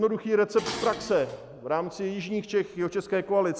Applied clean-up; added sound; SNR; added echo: none; Dishes, pots, and pans; 15 dB; none.